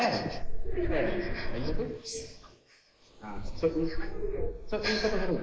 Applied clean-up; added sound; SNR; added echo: neural mask model Resemble Enhance denoiser.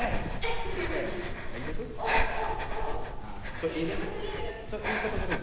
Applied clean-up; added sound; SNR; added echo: none; Breathing; -4 dB; none.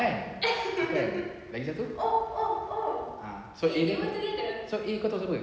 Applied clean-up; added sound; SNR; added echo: none; none; none; none.